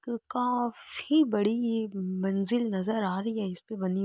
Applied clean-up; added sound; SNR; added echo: none; none; none; none.